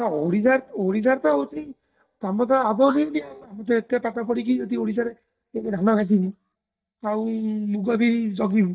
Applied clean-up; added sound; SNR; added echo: neural mask model DeepFilterNet 3.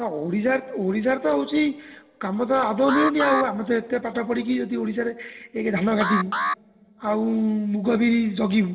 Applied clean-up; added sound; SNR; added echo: none; Alarm; 6 dB; reverberation time 1.3 s.